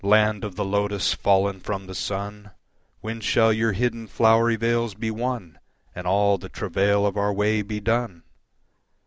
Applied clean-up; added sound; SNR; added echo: none; none; none; none.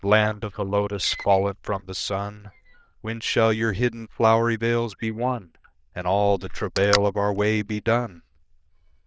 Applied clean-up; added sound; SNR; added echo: neural diffusion model UNIVERSE++.